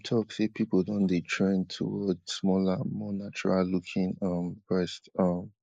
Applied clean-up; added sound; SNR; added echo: neural mask model Resemble Enhance denoiser.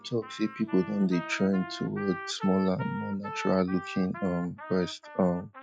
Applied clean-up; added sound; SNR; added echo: classical method log-MMSE.